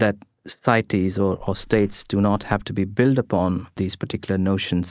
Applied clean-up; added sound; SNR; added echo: neural mask model DeepFilterNet 3.